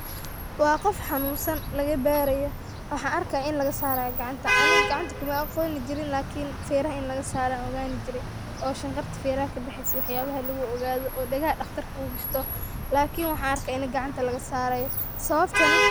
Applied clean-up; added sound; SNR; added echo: none; Traffic noise, roadway noise / Vehicle horn, car horn, honking; 2 dB; none.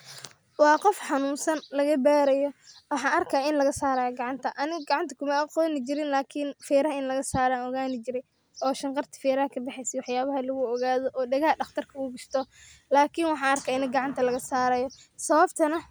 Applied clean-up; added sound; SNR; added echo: none; none; none; none.